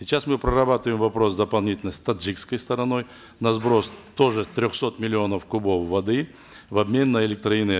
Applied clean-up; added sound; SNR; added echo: none; none; none; none.